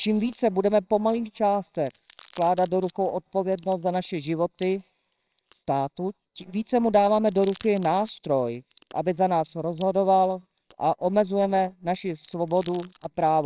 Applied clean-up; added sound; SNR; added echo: neural separator model SepFormer WHAMR!.